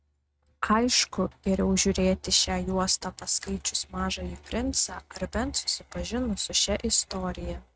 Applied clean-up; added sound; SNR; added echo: neural mask model RNNoise.